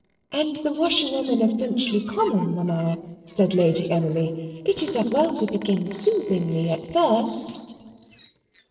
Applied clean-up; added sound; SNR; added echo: neural separator model SepFormer DNS4.